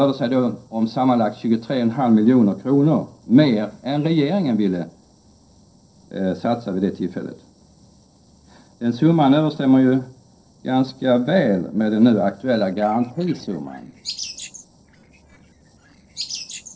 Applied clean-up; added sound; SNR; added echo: neural separator model SepFormer DNS4.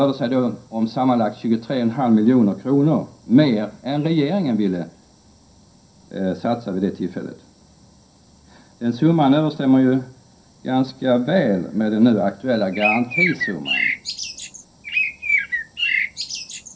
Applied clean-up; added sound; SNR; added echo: none; Bird; 3 dB; reverberation time 0.3 s.